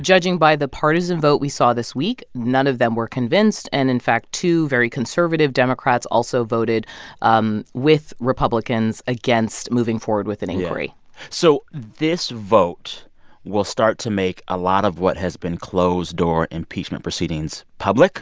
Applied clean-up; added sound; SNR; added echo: none; none; none; none.